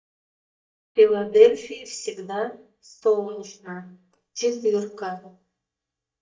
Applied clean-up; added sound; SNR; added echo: neural mask model DeepFilterNet 3.